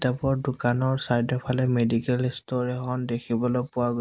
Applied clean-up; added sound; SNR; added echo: none; none; none; none.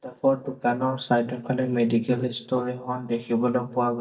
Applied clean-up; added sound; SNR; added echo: neural mask model DeepFilterNet 3.